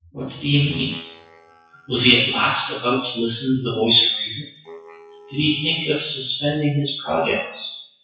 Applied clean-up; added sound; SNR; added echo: classical method WPE with log-MMSE.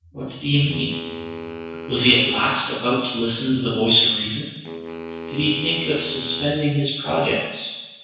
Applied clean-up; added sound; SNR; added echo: none; Wind instrument, woodwind instrument; 13 dB; reverberation time 1.1 s.